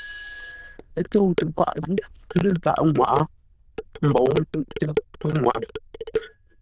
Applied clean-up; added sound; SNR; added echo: neural diffusion model UNIVERSE++.